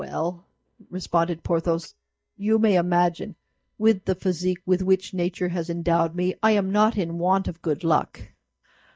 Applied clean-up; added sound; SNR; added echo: neural mask model DeepFilterNet 3.